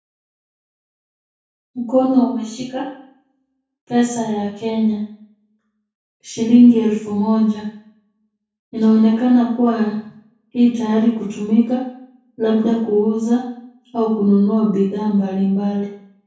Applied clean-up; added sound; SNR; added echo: none; none; none; reverberation time 0.6 s.